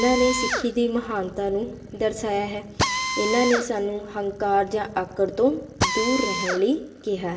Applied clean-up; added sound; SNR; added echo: none; Drill; 6 dB; reverberation time 0.8 s.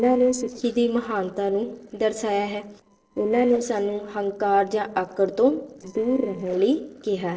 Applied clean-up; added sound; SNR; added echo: neural separator model SepFormer DNS4.